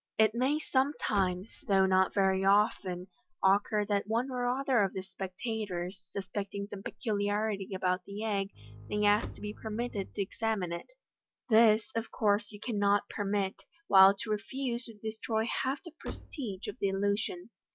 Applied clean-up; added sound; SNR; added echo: none; Bowed string instrument + Slam; 15 dB; none.